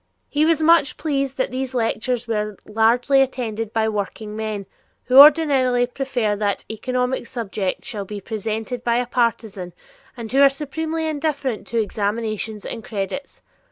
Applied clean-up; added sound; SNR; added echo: none; none; none; none.